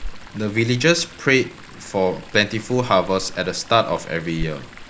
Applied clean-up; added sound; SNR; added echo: none; Chatter / Stream; 14 dB; none.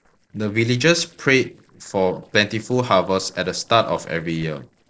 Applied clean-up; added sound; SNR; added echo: neural separator model SepFormer DNS4.